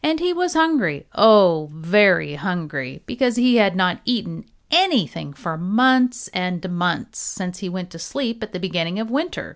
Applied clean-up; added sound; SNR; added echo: none; none; none; none.